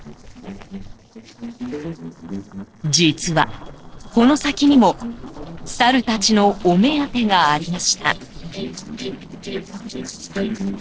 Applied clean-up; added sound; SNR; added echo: neural separator model SepFormer DNS4.